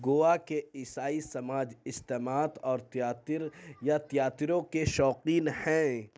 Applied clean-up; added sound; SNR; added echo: none; none; none; none.